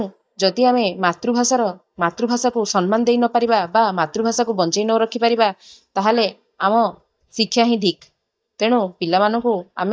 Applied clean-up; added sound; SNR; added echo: neural mask model DeepFilterNet 3.